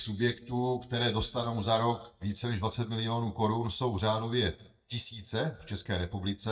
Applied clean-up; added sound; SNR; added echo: neural mask model DeepFilterNet 3.